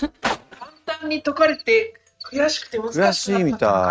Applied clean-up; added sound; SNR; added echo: neural mask model RNNoise.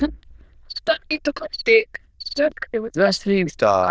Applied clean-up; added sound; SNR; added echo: neural diffusion model UNIVERSE++.